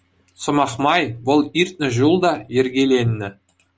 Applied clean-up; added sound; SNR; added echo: none; none; none; none.